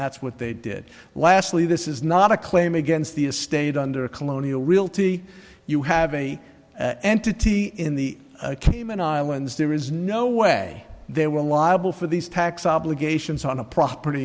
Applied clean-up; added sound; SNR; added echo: none; none; none; none.